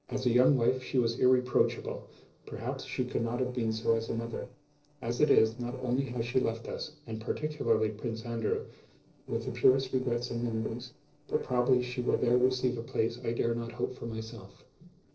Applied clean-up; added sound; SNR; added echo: neural separator model SepFormer DNS4.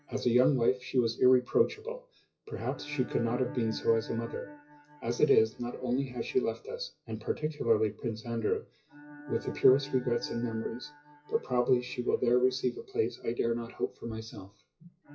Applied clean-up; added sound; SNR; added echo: classical method WPE with log-MMSE.